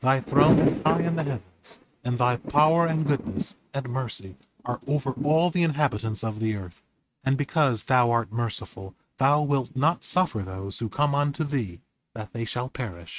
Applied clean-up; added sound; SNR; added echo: neural mask model RNNoise.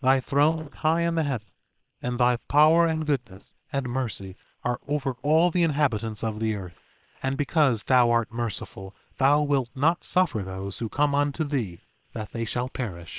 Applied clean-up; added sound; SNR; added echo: neural separator model SepFormer WHAM!.